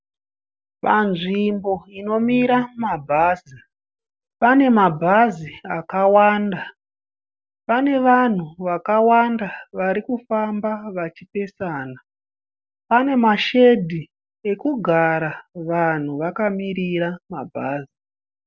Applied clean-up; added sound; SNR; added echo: none; none; none; none.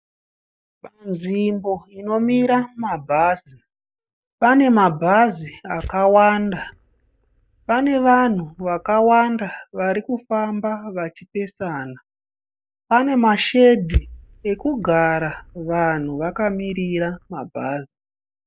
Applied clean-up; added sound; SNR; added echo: neural mask model DeepFilterNet 3.